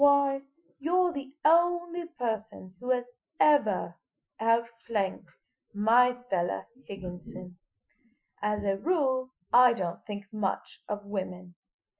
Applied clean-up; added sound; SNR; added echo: classical method Wiener filter.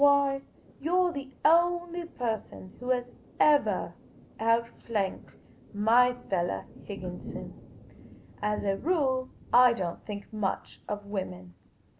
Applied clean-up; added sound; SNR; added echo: none; Thunder; 19 dB; none.